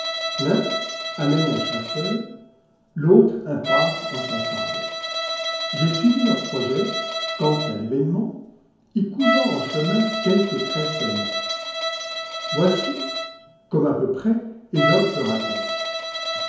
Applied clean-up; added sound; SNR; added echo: none; Bowed string instrument; 4 dB; reverberation time 0.9 s.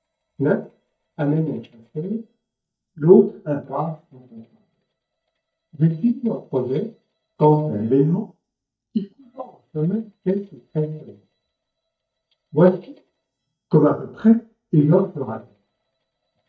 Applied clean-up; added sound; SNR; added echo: neural mask model DeepFilterNet 3.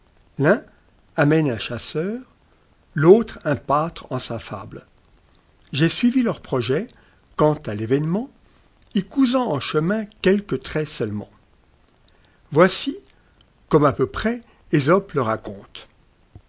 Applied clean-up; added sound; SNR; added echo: none; none; none; none.